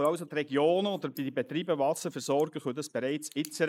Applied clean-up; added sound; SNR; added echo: neural mask model Resemble Enhance denoiser.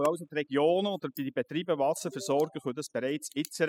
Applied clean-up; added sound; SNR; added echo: classical method spectral subtraction.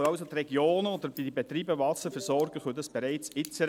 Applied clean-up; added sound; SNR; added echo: none; Zipper (clothing) + Ringtone / Chime; 20 dB; none.